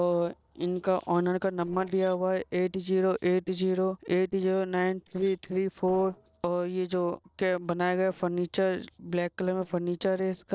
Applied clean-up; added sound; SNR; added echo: neural separator model SepFormer DNS4.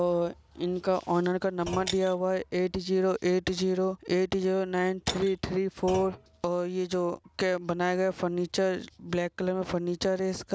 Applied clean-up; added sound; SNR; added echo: none; Shatter + Thump, thud; 16 dB; none.